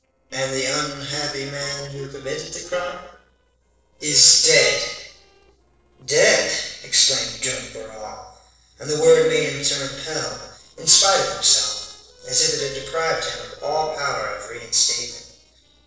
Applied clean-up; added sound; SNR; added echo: neural separator model SepFormer DNS4.